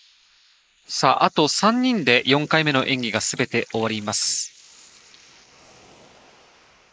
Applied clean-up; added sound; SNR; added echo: neural mask model Resemble Enhance denoiser.